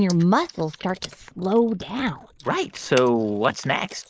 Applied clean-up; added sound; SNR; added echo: neural mask model Resemble Enhance denoiser.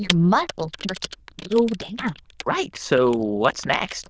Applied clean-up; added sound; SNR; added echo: neural diffusion model UNIVERSE++.